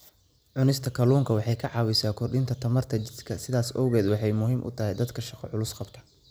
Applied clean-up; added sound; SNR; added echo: none; none; none; none.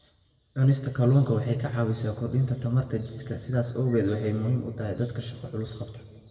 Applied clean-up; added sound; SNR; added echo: none; none; none; reverberation time 1.5 s.